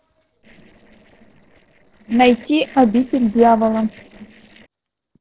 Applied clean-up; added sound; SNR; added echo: neural separator model SepFormer DNS4.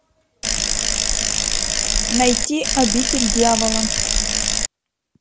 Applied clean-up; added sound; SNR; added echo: none; Bicycle; -4 dB; none.